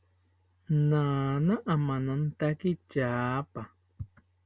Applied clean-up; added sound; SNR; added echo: none; none; none; none.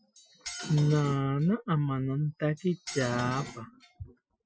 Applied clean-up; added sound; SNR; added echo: classical method Wiener filter.